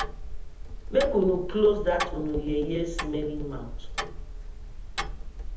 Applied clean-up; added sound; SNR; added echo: none; Tick-tock; 5 dB; reverberation time 0.7 s.